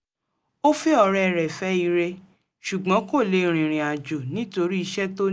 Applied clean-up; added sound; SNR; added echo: none; none; none; none.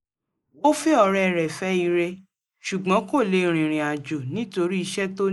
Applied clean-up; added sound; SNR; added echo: neural mask model Resemble Enhance denoiser.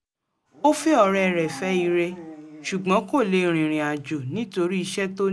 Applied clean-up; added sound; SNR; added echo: none; Dog; 20 dB; none.